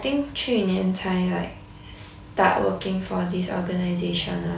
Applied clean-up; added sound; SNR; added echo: none; none; none; none.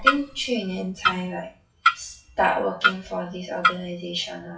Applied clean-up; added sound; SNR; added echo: classical method WPE with log-MMSE.